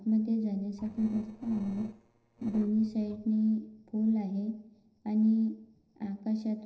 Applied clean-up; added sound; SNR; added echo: neural separator model SepFormer DNS4.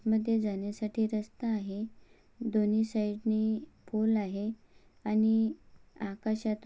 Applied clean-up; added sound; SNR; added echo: none; none; none; none.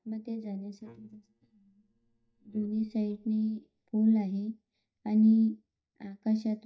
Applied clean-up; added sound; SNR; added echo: neural mask model DeepFilterNet 3.